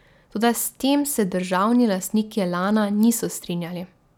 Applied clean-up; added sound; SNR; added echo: none; none; none; none.